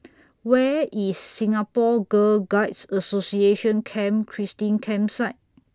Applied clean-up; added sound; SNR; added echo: none; none; none; none.